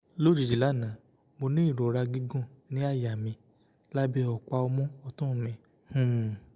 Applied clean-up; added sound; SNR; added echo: none; none; none; none.